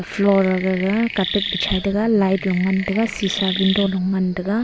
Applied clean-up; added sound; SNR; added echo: none; Chirp, tweet; 9 dB; none.